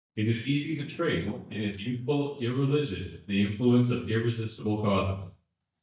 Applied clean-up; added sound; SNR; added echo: neural mask model DeepFilterNet 3.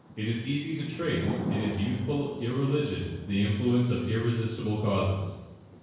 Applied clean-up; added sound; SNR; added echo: none; Thunder / Rain; 11 dB; reverberation time 1.0 s.